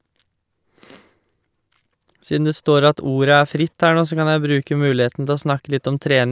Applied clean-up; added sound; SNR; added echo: none; none; none; none.